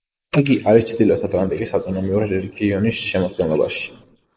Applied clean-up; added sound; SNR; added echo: neural mask model Resemble Enhance denoiser.